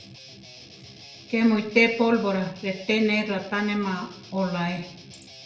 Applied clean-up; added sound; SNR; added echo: none; Guitar; 20 dB; reverberation time 0.7 s.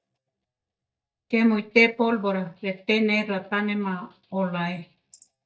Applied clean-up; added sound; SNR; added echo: neural mask model DeepFilterNet 3.